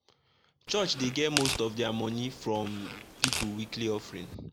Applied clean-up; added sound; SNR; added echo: none; Tearing; 5 dB; none.